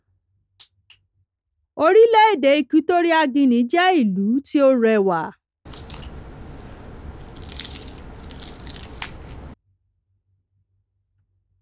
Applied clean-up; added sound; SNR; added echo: none; Crack; 12 dB; none.